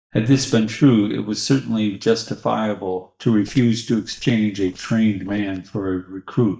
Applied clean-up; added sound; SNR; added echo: neural mask model DeepFilterNet 3.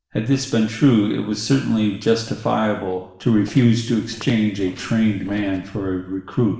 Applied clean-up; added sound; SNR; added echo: neural separator model SepFormer DNS4.